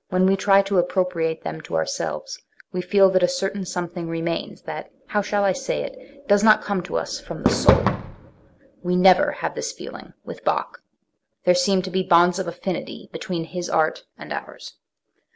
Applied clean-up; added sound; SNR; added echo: none; Fireworks; -1 dB; none.